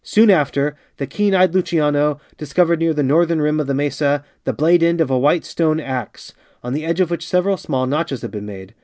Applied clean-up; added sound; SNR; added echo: none; none; none; none.